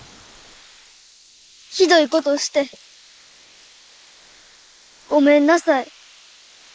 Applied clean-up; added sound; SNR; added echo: neural mask model Resemble Enhance denoiser.